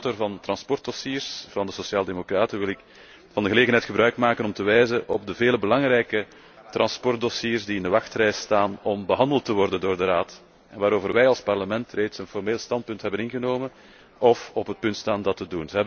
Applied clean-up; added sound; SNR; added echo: none; none; none; none.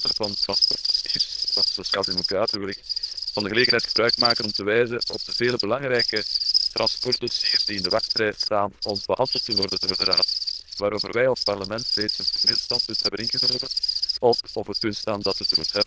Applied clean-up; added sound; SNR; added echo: neural diffusion model UNIVERSE++.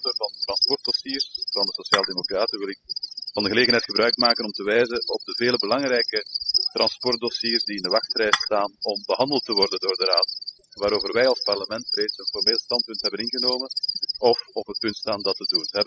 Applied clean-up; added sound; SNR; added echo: classical method spectral subtraction.